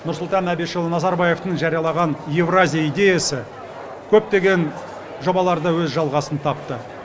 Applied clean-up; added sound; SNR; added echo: none; none; none; none.